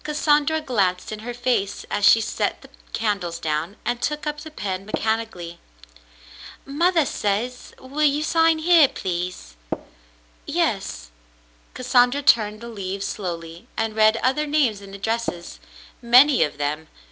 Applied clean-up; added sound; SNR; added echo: none; Tap; 5 dB; none.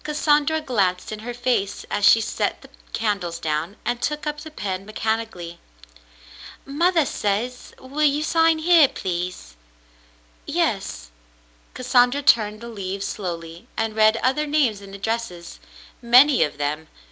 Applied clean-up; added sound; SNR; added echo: none; none; none; none.